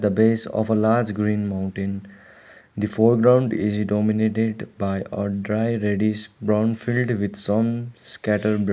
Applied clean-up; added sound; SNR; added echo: neural mask model Resemble Enhance denoiser.